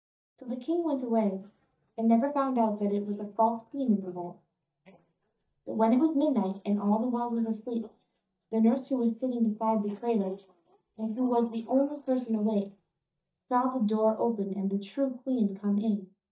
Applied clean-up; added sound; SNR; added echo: neural mask model DeepFilterNet 3.